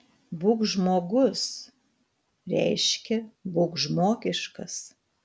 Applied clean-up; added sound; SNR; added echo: none; none; none; none.